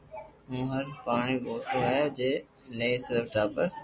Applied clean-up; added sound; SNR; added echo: none; none; none; none.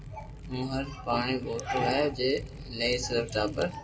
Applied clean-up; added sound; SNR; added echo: none; Liquid; 11 dB; reverberation time 1.0 s.